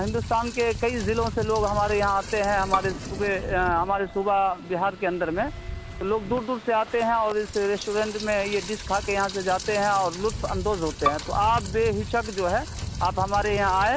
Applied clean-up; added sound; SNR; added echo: none; Bowed string instrument + Rain; 8 dB; none.